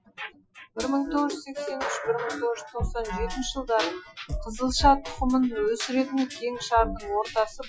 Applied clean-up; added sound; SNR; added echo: classical method Wiener filter.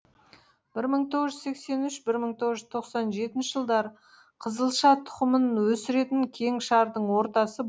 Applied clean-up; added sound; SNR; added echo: none; none; none; none.